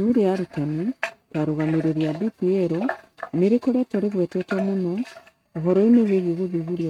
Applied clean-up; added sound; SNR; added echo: neural mask model RNNoise.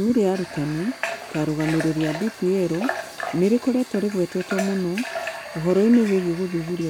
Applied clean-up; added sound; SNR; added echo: none; Water tap, faucet / Water; 11 dB; none.